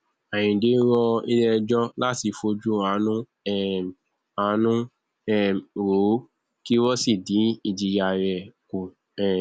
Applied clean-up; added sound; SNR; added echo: none; none; none; none.